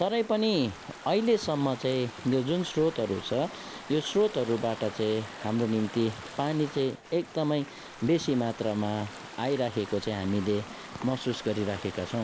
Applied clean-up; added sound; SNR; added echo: none; Stream / Ocean; 15 dB; none.